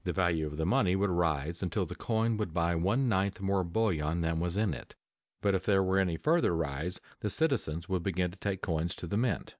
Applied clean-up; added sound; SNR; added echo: none; none; none; none.